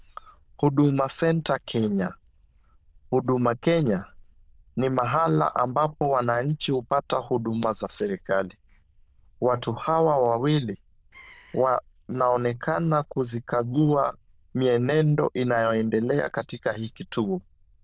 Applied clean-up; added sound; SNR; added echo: neural diffusion model UNIVERSE++.